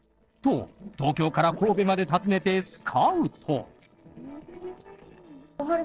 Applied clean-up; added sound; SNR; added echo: neural separator model SepFormer DNS4.